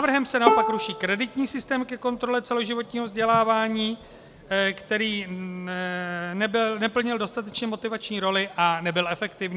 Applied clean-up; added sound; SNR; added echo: none; Bowed string instrument; 3 dB; none.